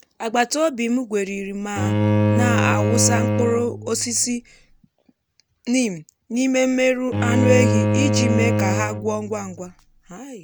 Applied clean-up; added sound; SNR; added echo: none; Bowed string instrument; -2 dB; none.